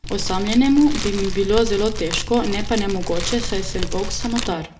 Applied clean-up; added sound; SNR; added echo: none; Fire; 4 dB; reverberation time 0.4 s.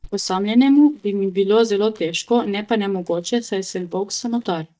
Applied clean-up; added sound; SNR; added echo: neural mask model DeepFilterNet 3.